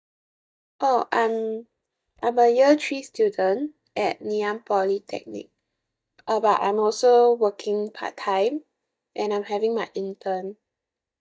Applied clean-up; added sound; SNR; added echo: neural mask model DeepFilterNet 3.